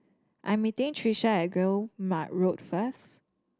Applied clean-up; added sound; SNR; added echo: none; none; none; none.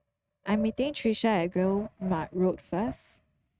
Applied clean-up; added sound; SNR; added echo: neural mask model RNNoise.